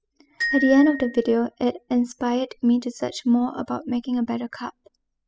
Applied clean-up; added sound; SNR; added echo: classical method spectral subtraction.